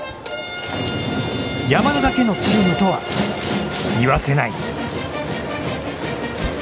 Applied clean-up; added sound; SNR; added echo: none; Thump, thud; 17 dB; none.